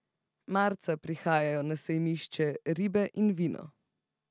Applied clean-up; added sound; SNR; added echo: none; none; none; none.